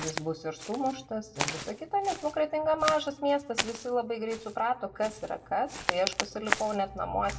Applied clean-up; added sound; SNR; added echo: none; Walk, footsteps; 7 dB; reverberation time 0.3 s.